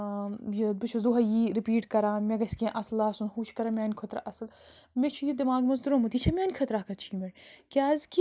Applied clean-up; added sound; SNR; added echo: none; none; none; none.